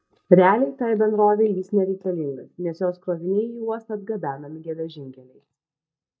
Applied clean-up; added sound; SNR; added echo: neural mask model DeepFilterNet 3.